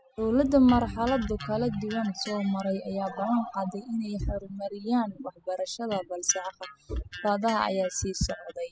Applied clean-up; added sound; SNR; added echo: classical method spectral subtraction.